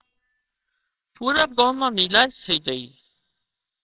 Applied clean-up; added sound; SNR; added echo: neural separator model SepFormer WHAMR!.